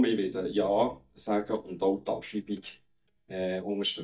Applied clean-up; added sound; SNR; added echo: neural mask model DeepFilterNet 3.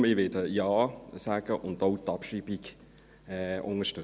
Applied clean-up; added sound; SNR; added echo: none; none; none; none.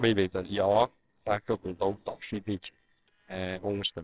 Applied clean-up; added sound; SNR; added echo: neural separator model SepFormer WHAMR!.